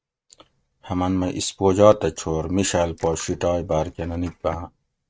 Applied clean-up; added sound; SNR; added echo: neural mask model RNNoise.